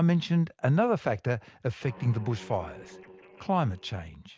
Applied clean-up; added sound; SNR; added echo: none; Guitar; 20 dB; none.